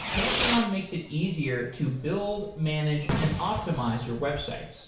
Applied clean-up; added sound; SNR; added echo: none; Fireworks; 3 dB; reverberation time 0.6 s.